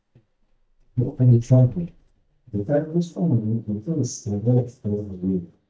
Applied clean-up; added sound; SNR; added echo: neural mask model DeepFilterNet 3.